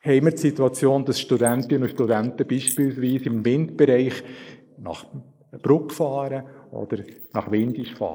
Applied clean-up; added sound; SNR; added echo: neural mask model Resemble Enhance denoiser.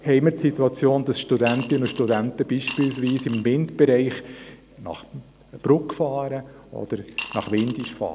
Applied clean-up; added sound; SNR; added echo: none; Coin (dropping) / Glass; 6 dB; none.